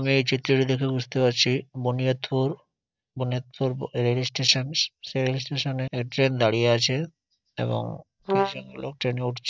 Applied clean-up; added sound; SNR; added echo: neural mask model DeepFilterNet 3.